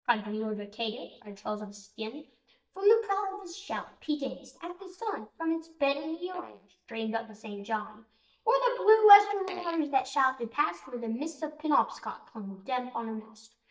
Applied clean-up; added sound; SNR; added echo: neural mask model DeepFilterNet 3.